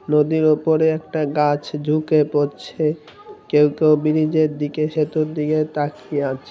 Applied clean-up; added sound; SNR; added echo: none; none; none; none.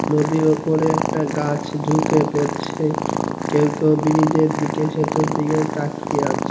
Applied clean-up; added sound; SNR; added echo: none; Purr; 4 dB; reverberation time 1.4 s.